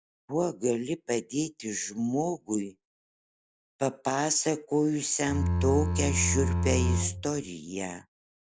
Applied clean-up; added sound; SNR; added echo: none; Bowed string instrument; -2 dB; none.